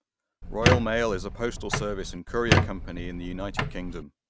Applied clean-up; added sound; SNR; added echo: none; Squeak; -3 dB; none.